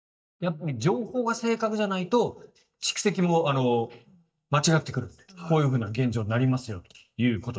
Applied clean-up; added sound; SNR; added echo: neural mask model DeepFilterNet 3.